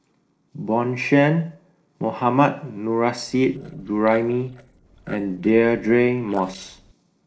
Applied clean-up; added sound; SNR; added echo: neural separator model SepFormer DNS4.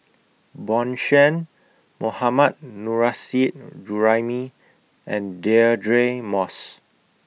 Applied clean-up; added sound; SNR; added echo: none; none; none; none.